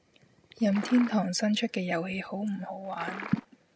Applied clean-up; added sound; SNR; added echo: none; Liquid; 10 dB; none.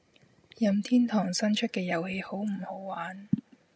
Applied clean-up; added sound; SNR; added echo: none; none; none; none.